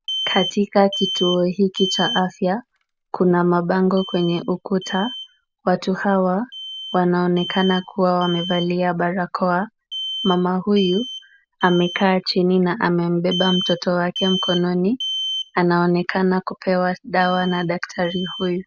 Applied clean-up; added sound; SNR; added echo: none; Alarm; 11 dB; none.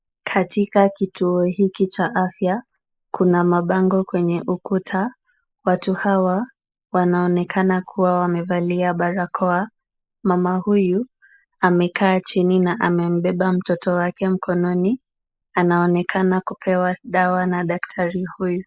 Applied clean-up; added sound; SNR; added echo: neural mask model Resemble Enhance denoiser.